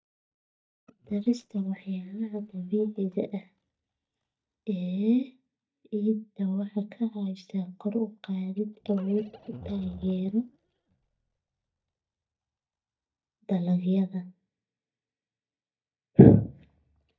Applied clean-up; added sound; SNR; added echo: neural mask model DeepFilterNet 3.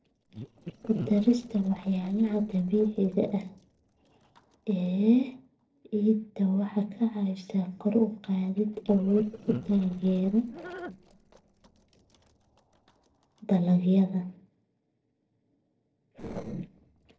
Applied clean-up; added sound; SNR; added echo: neural separator model SepFormer DNS4.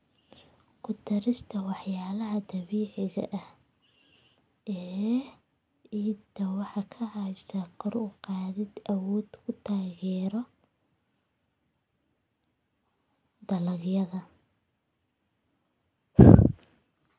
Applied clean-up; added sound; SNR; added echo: none; none; none; none.